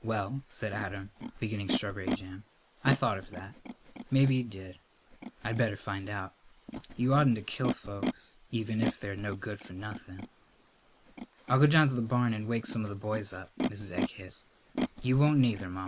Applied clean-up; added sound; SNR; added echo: neural mask model Resemble Enhance denoiser.